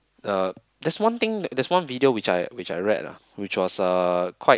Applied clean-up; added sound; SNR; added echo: none; none; none; none.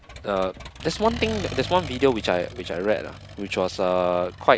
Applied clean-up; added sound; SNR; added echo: none; Accelerating, revving, vroom; 13 dB; none.